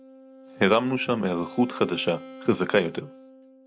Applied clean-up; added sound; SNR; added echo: none; Wind instrument, woodwind instrument; 18 dB; none.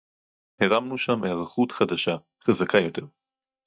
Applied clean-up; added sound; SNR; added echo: neural mask model DeepFilterNet 3.